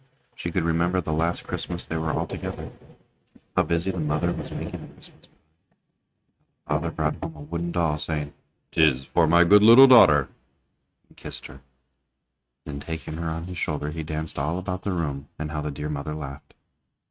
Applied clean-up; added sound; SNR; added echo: neural mask model RNNoise.